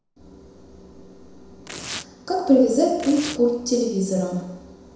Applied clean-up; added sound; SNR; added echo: none; Tearing; 15 dB; reverberation time 1.0 s.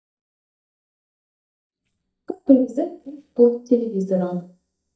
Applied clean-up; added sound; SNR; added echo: neural mask model DeepFilterNet 3.